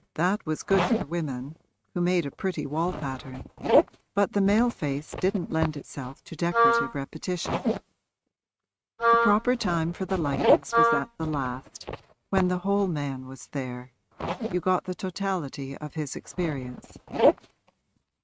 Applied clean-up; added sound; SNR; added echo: neural mask model RNNoise.